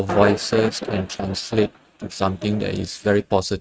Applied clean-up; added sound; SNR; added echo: neural mask model RNNoise.